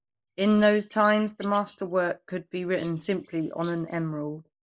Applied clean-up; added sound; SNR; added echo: neural mask model Resemble Enhance denoiser.